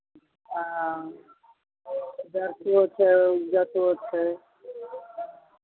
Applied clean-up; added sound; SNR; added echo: none; none; none; none.